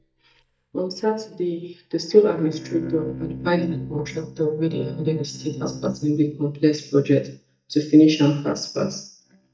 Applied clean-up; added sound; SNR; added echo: neural mask model DeepFilterNet 3.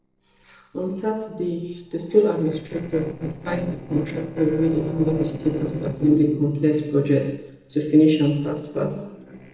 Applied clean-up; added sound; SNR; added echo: neural separator model SepFormer DNS4.